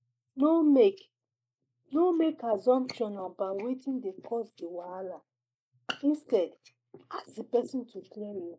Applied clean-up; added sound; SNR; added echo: neural mask model Resemble Enhance denoiser.